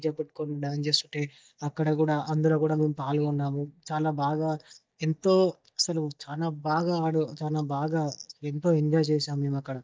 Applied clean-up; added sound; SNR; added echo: neural mask model DeepFilterNet 3.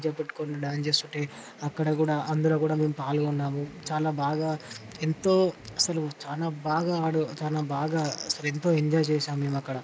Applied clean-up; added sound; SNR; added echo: none; none; none; none.